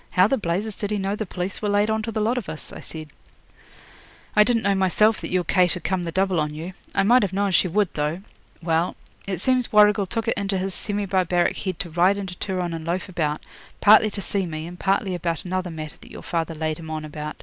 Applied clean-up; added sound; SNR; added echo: none; none; none; none.